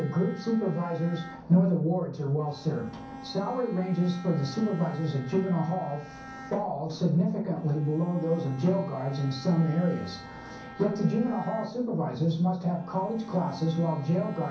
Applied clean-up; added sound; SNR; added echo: none; Bowed string instrument; 18 dB; reverberation time 0.6 s.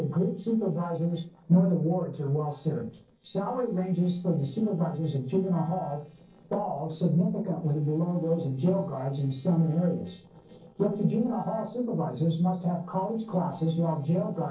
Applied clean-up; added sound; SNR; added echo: neural separator model SepFormer DNS4.